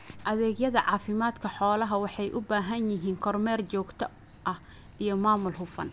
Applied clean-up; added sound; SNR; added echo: none; none; none; none.